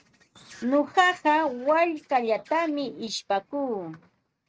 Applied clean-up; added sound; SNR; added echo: neural mask model RNNoise.